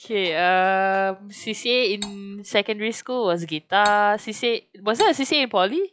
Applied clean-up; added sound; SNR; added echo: classical method log-MMSE.